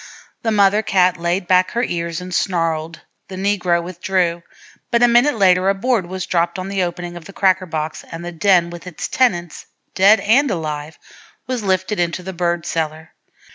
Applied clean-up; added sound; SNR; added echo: none; none; none; none.